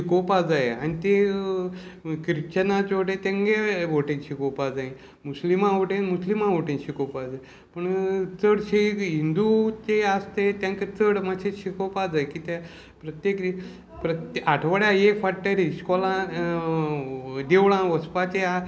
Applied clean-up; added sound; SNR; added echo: none; none; none; none.